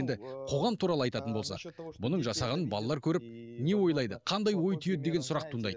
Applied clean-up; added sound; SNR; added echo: none; none; none; none.